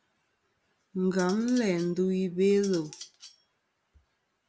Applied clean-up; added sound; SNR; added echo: none; Cutlery, silverware; 19 dB; none.